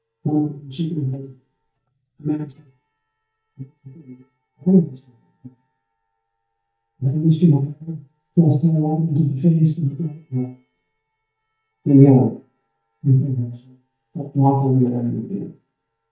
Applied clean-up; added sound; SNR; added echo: neural mask model DeepFilterNet 3.